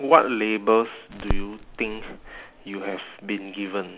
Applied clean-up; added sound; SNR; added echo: none; Crackle; 7 dB; none.